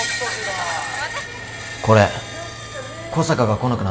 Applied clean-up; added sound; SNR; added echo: none; Screech; 9 dB; none.